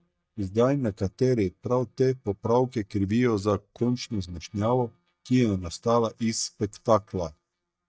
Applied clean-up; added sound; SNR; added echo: neural mask model DeepFilterNet 3.